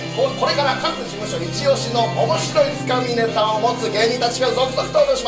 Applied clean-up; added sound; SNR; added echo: none; Organ; 9 dB; reverberation time 0.3 s.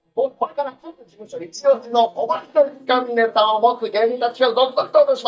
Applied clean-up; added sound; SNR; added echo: neural mask model DeepFilterNet 3.